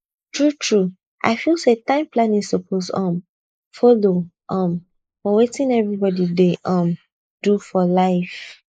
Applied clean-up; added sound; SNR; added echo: neural mask model Resemble Enhance denoiser.